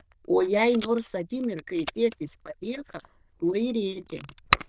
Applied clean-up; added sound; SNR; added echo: neural diffusion model UNIVERSE++.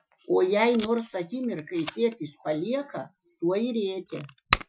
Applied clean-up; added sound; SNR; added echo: classical method Wiener filter.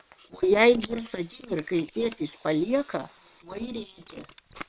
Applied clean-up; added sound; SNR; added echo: neural separator model SepFormer WHAM!.